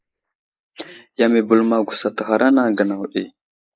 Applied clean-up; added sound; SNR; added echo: neural mask model Resemble Enhance denoiser.